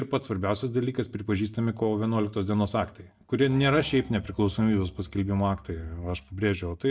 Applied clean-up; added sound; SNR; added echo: neural mask model DeepFilterNet 3.